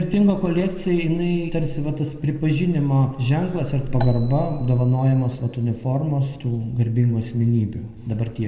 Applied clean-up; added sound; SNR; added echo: none; Marimba, xylophone; 12 dB; reverberation time 1.7 s.